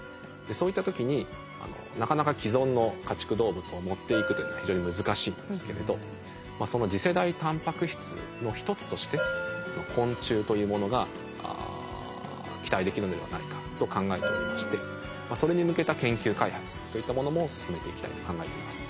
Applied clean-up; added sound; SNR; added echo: none; Bell; 12 dB; none.